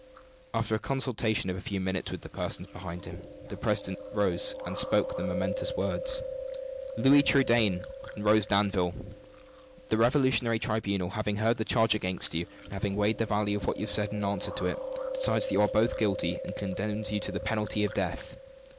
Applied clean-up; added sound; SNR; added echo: none; Chewing, mastication; 10 dB; none.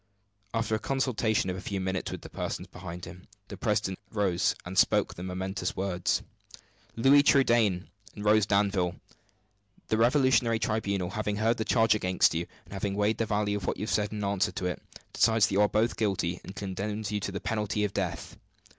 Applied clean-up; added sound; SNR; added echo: none; none; none; none.